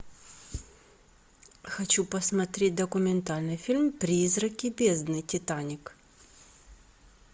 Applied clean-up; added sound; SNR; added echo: none; none; none; none.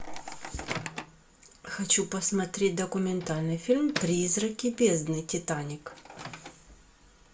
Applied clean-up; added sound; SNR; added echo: none; Microwave oven; 14 dB; reverberation time 0.2 s.